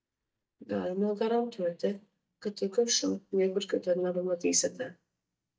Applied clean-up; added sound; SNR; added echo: neural mask model DeepFilterNet 3.